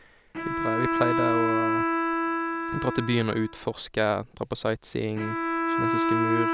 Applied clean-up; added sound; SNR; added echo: none; Bowed string instrument; -2 dB; none.